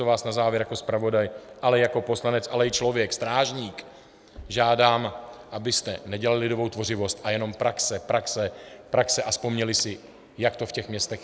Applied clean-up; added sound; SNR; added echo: none; none; none; none.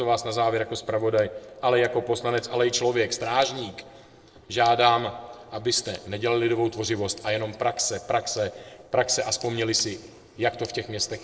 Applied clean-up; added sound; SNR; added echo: neural separator model SepFormer DNS4.